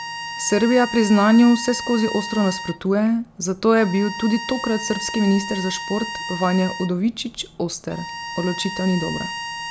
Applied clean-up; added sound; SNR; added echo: none; Bowed string instrument; 11 dB; none.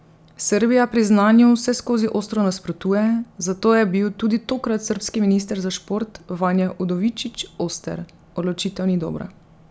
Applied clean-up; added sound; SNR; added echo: none; none; none; none.